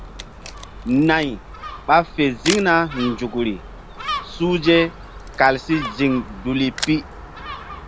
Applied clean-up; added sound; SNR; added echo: none; Gull, seagull + Camera; 11 dB; none.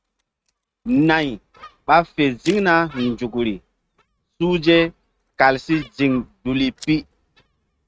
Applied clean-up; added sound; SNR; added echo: neural mask model RNNoise.